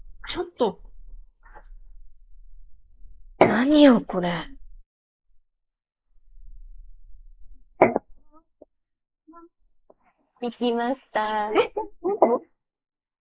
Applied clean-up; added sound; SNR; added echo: neural mask model Resemble Enhance denoiser.